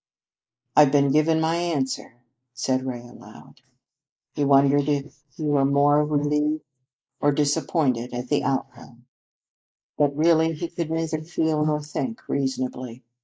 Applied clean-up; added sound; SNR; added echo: neural mask model Resemble Enhance denoiser.